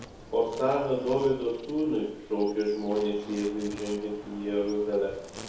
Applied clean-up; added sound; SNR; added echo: none; Insect; 17 dB; reverberation time 2.0 s.